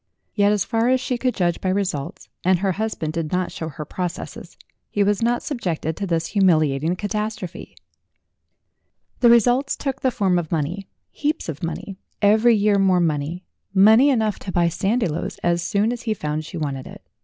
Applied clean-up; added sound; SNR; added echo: none; none; none; none.